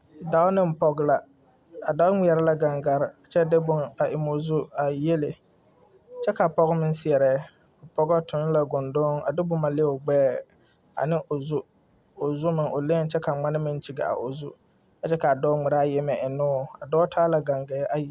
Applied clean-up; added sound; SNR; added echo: none; none; none; none.